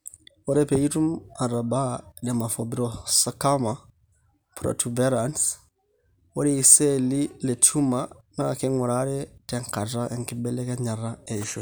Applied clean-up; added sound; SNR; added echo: none; none; none; none.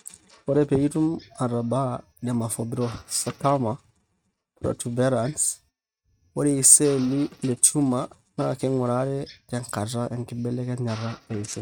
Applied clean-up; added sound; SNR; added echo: neural mask model RNNoise.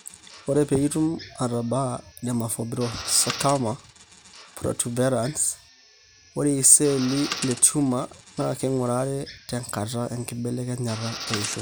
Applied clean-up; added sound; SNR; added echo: none; Coin (dropping) + Drill; 14 dB; none.